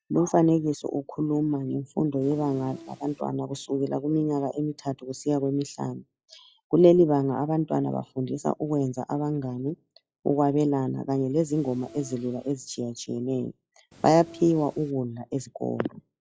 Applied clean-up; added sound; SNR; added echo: classical method log-MMSE.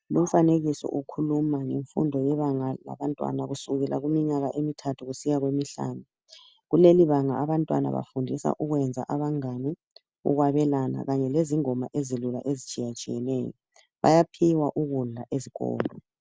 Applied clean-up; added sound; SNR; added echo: none; none; none; none.